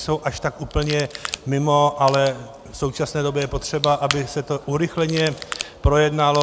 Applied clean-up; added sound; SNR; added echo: none; Crack / Crackle; 14 dB; none.